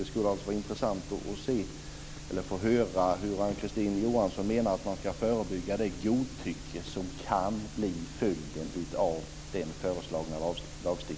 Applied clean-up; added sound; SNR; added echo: none; none; none; none.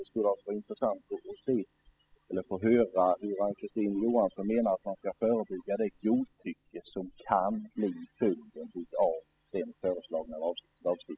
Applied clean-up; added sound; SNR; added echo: classical method spectral subtraction.